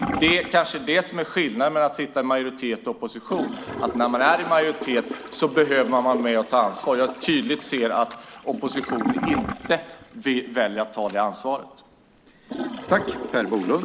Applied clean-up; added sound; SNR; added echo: none; Toilet flush / Gurgling; 10 dB; none.